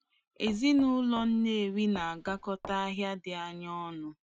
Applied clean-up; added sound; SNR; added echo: none; Knock; 17 dB; none.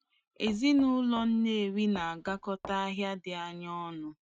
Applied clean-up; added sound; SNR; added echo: neural mask model RNNoise.